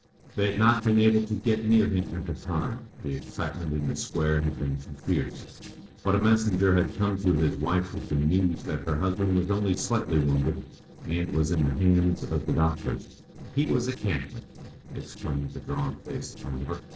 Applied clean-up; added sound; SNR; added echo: neural separator model SepFormer DNS4.